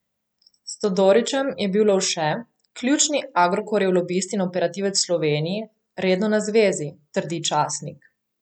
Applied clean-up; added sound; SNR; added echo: none; none; none; none.